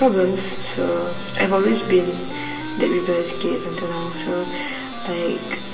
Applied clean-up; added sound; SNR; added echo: none; Wind instrument, woodwind instrument; 12 dB; reverberation time 2.0 s.